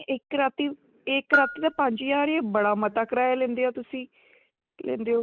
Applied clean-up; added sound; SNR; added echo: none; Bell; 5 dB; none.